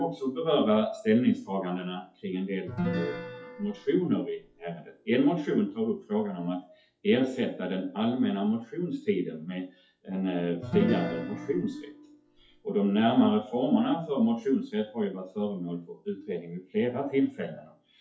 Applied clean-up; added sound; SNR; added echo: classical method WPE with log-MMSE.